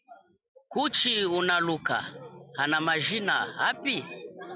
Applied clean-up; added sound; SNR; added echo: none; none; none; none.